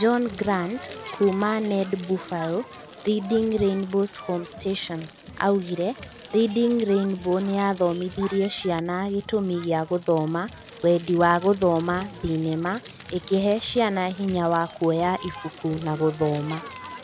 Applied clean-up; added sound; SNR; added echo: none; Crackle; 17 dB; none.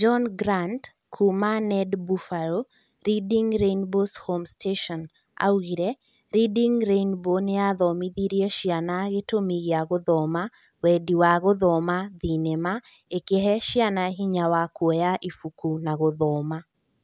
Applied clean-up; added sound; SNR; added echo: none; none; none; none.